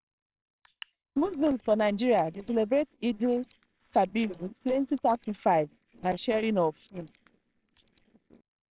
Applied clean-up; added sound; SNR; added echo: neural separator model SepFormer WHAMR!.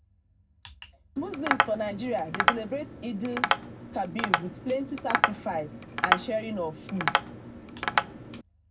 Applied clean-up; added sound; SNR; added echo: none; Tap; -4 dB; reverberation time 0.3 s.